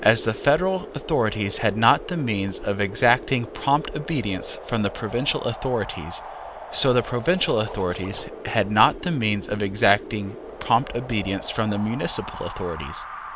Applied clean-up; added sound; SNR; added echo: none; Wind + Zipper (clothing); 13 dB; none.